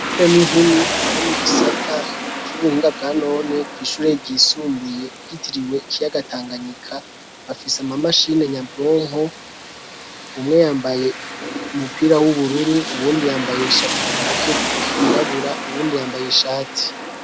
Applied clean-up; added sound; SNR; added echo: none; Rain; 5 dB; none.